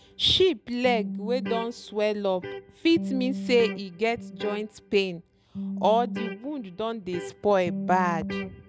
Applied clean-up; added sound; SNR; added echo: none; Electric guitar; 9 dB; none.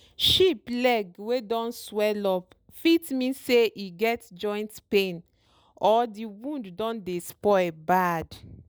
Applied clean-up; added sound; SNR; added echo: none; none; none; none.